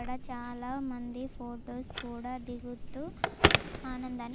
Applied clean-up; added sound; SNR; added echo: none; Telephone; -4 dB; none.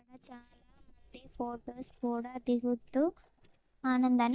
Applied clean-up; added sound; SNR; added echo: neural mask model DeepFilterNet 3.